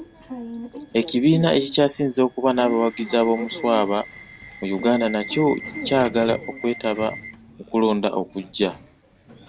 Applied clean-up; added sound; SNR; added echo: none; Subway, metro, underground / Alarm; 13 dB; none.